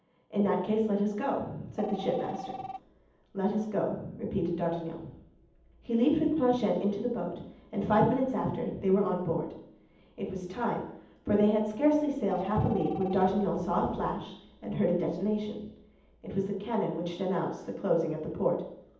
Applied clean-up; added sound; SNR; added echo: none; Telephone; 15 dB; reverberation time 0.8 s.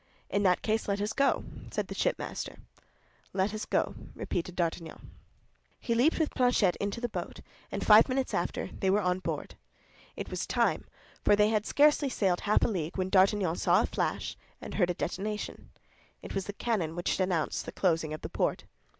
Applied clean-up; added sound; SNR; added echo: none; none; none; none.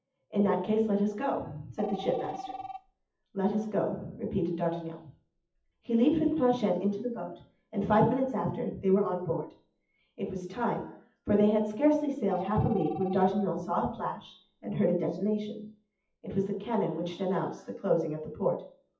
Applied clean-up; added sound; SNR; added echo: classical method WPE with log-MMSE.